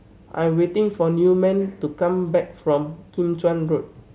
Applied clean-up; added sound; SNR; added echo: none; none; none; none.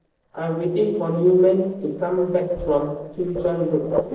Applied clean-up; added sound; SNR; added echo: neural separator model SepFormer DNS4.